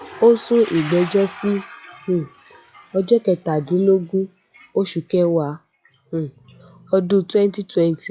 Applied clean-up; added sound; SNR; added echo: classical method log-MMSE.